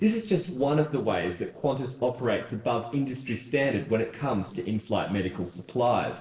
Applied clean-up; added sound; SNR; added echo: neural separator model SepFormer DNS4.